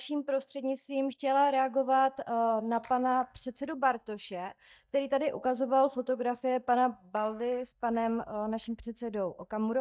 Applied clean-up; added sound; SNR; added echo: neural mask model DeepFilterNet 3.